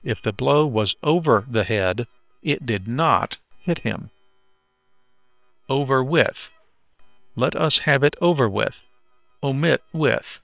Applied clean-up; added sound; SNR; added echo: neural separator model SepFormer WHAM!.